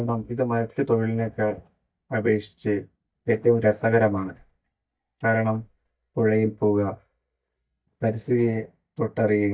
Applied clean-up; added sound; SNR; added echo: neural mask model DeepFilterNet 3.